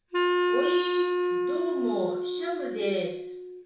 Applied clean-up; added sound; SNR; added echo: none; Wind instrument, woodwind instrument; -4 dB; reverberation time 0.7 s.